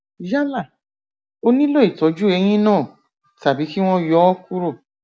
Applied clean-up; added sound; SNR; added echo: none; none; none; none.